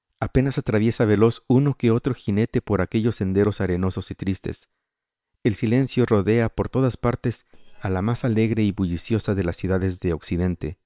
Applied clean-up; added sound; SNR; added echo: neural separator model SepFormer WHAM!.